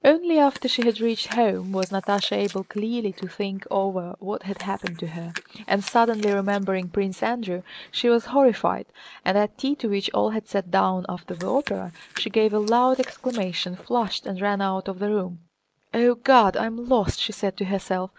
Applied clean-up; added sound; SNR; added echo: neural mask model Resemble Enhance denoiser.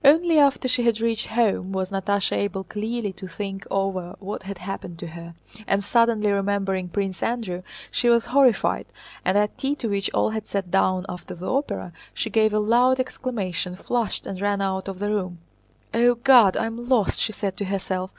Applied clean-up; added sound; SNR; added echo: none; none; none; none.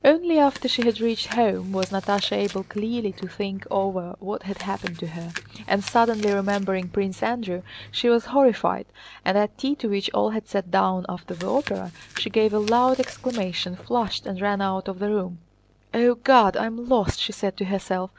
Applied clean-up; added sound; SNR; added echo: none; Chewing, mastication; 18 dB; none.